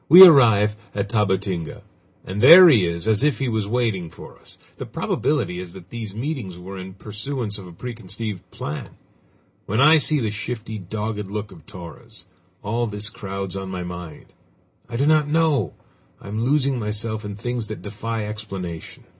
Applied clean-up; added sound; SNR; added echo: none; none; none; none.